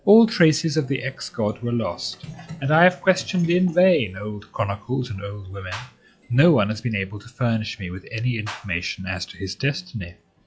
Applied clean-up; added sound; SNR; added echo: classical method log-MMSE.